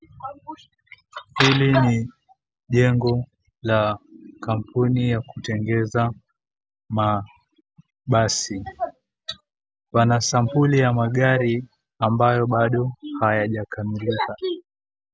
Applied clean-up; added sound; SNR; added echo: none; none; none; none.